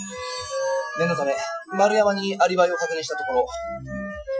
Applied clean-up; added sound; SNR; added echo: classical method Wiener filter.